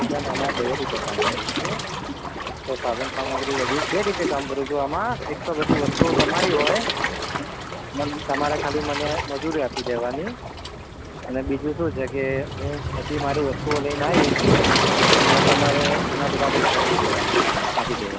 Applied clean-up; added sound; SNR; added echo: none; Knock / Wood + Waves, surf; -4 dB; none.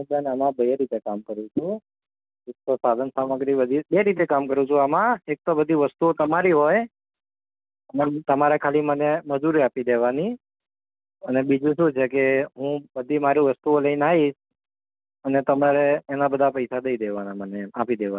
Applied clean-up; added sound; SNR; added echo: none; none; none; none.